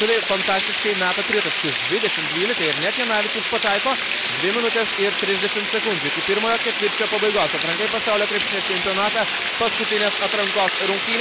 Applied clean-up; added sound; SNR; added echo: none; Water; -2 dB; none.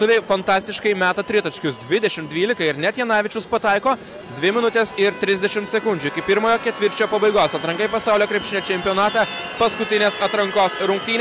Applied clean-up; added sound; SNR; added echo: none; none; none; none.